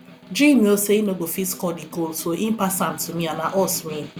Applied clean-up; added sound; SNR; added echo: none; Snare drum; 19 dB; none.